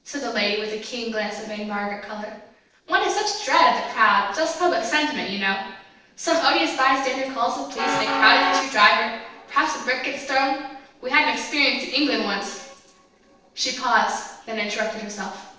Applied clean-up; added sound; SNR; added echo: neural separator model SepFormer DNS4.